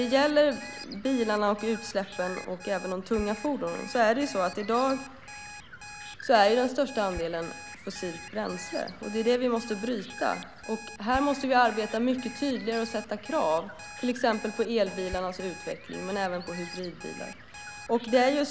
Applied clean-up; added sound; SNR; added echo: none; Alarm + Bird; 14 dB; none.